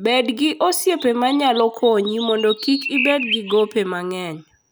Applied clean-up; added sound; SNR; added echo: none; Chirp, tweet; 9 dB; none.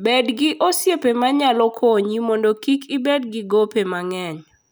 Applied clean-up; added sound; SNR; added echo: none; none; none; none.